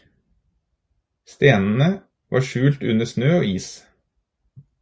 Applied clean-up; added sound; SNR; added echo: none; none; none; none.